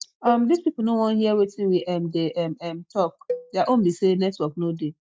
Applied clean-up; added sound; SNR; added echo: neural mask model DeepFilterNet 3.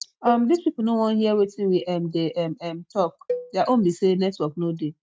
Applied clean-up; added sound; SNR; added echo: neural mask model RNNoise.